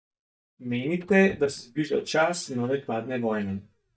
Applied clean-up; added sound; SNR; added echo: neural mask model DeepFilterNet 3.